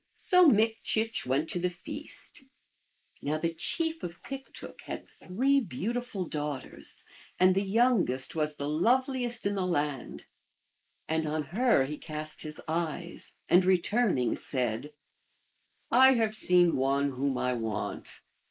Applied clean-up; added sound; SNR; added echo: neural mask model Resemble Enhance denoiser.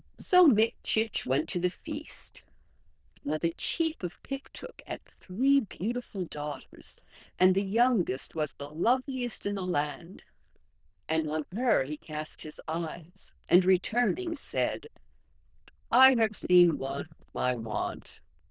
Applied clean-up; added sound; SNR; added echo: neural diffusion model UNIVERSE++.